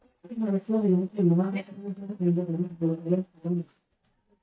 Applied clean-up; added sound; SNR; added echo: neural mask model DeepFilterNet 3.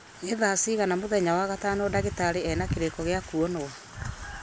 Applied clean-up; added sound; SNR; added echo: none; none; none; none.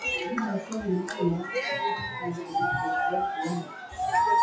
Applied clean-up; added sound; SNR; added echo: classical method WPE with log-MMSE.